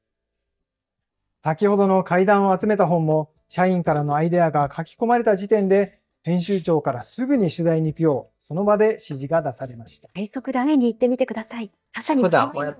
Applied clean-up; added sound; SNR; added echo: neural mask model DeepFilterNet 3.